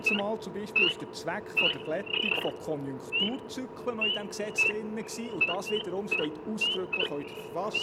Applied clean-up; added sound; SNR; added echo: none; Idling / Wild animals; -3 dB; none.